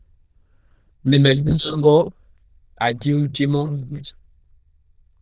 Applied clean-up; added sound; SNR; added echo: neural diffusion model UNIVERSE++.